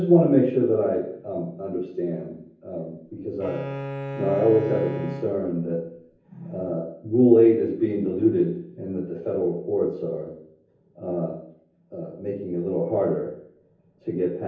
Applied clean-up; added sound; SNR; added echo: none; Bowed string instrument; 9 dB; reverberation time 0.7 s.